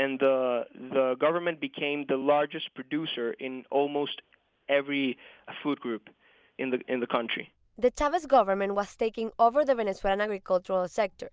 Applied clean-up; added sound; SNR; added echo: none; none; none; none.